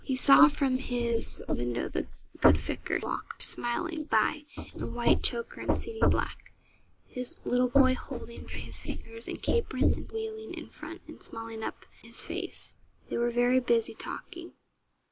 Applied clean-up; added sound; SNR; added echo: neural mask model Resemble Enhance denoiser.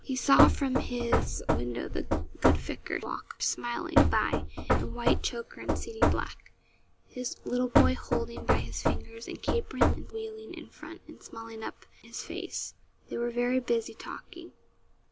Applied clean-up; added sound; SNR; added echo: none; Knock / Wood; -5 dB; none.